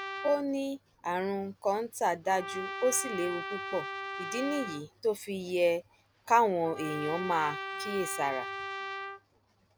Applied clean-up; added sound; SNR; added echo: none; Trumpet; 9 dB; none.